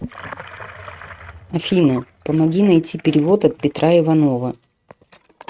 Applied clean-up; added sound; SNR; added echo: neural mask model RNNoise.